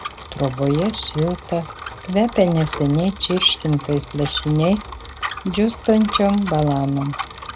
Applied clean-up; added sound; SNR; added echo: none; Bicycle; 12 dB; none.